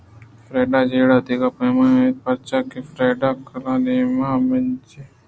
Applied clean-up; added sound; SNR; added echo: none; none; none; none.